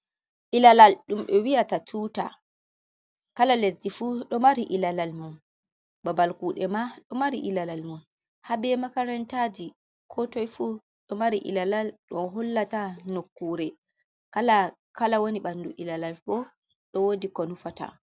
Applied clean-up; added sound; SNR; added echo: none; none; none; none.